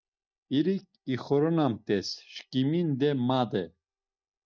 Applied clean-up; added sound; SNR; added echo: neural mask model DeepFilterNet 3.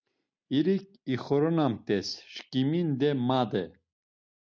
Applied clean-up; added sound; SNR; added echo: none; none; none; none.